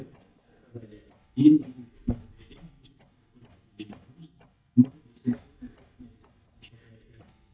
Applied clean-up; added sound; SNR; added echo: neural mask model DeepFilterNet 3.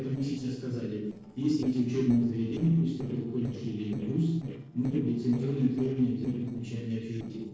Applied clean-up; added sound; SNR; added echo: neural separator model SepFormer DNS4.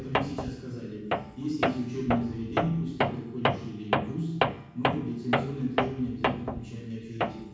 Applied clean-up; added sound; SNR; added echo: none; Tools; -1 dB; reverberation time 1.2 s.